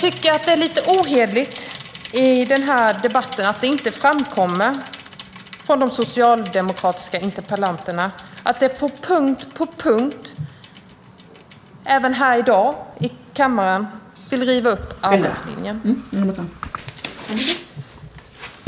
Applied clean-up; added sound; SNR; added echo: none; Bicycle; 10 dB; none.